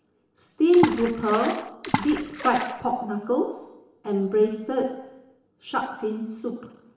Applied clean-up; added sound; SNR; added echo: none; Water / Splash, splatter; 6 dB; reverberation time 0.9 s.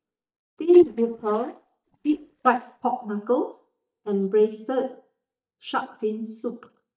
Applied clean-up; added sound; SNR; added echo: neural mask model DeepFilterNet 3.